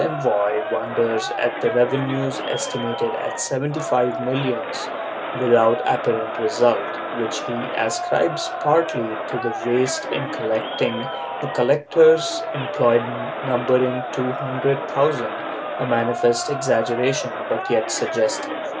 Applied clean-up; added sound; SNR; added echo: none; Crowd; 6 dB; none.